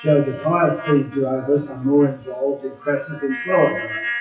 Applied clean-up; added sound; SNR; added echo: classical method WPE with log-MMSE.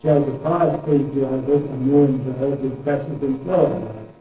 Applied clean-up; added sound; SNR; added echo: neural separator model SepFormer DNS4.